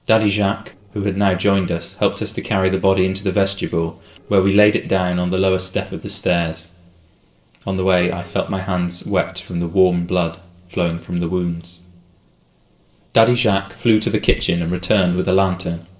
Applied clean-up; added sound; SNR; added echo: neural separator model SepFormer DNS4.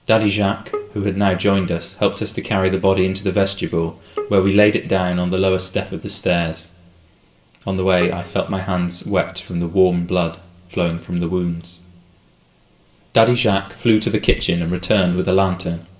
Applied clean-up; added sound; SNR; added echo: none; Bowed string instrument; 15 dB; reverberation time 0.7 s.